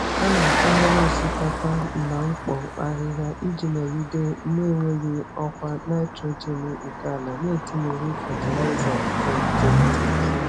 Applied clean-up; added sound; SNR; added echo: none; Car passing by; -1 dB; none.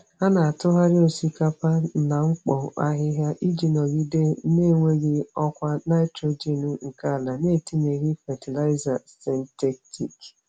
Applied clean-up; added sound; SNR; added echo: none; none; none; none.